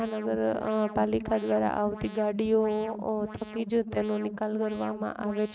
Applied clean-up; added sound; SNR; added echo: neural mask model RNNoise.